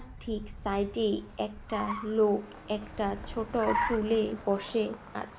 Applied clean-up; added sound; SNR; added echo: none; Car; 8 dB; none.